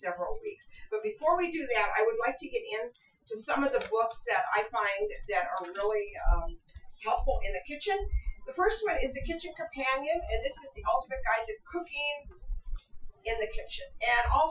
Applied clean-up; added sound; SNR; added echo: classical method Wiener filter.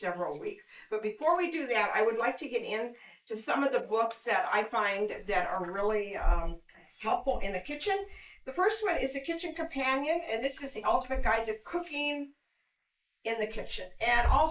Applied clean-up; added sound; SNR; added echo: neural mask model Resemble Enhance denoiser.